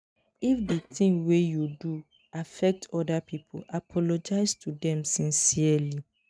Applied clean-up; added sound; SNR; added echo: neural mask model RNNoise.